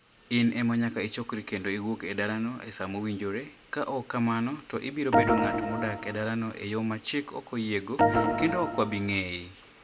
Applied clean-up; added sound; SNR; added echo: none; Organ; -3 dB; none.